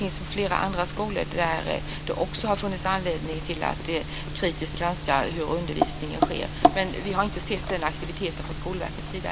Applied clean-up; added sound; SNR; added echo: none; none; none; none.